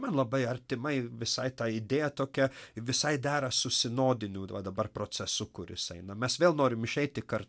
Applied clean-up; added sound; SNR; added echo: none; none; none; none.